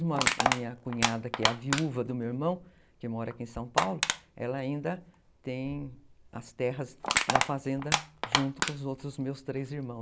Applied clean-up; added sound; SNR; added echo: none; Crushing; 0 dB; none.